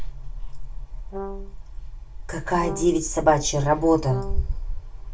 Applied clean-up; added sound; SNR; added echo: none; Brass instrument; 12 dB; reverberation time 0.2 s.